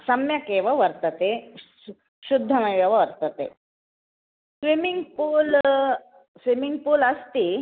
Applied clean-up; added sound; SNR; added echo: none; none; none; none.